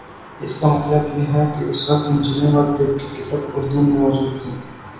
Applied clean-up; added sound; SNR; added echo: none; none; none; reverberation time 0.9 s.